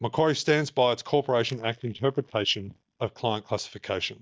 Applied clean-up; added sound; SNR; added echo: neural mask model DeepFilterNet 3.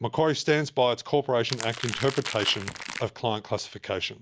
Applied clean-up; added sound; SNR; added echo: none; Crackle; 8 dB; none.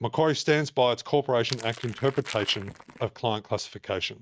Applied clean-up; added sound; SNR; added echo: neural mask model RNNoise.